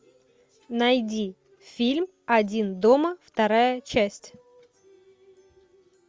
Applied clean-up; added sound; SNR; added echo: none; none; none; none.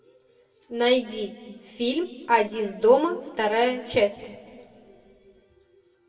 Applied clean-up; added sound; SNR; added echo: none; none; none; reverberation time 1.6 s.